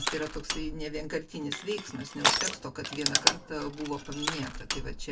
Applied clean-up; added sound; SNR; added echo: none; Crushing; -4 dB; reverberation time 0.1 s.